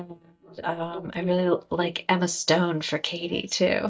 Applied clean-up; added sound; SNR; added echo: neural mask model DeepFilterNet 3.